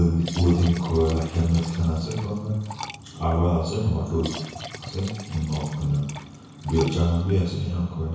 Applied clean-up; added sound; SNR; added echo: none; Liquid; 16 dB; reverberation time 1.1 s.